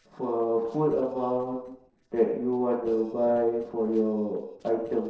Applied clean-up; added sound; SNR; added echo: neural separator model SepFormer DNS4.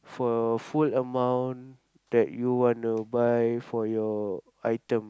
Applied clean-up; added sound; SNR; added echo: none; none; none; none.